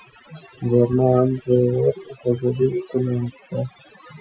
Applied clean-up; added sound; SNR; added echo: classical method Wiener filter.